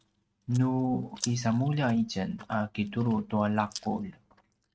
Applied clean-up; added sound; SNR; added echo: neural mask model RNNoise.